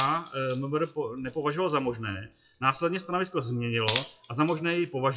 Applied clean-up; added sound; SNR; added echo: classical method WPE with log-MMSE.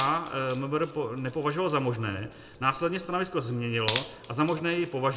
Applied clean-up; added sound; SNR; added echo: none; Wood; 14 dB; reverberation time 0.8 s.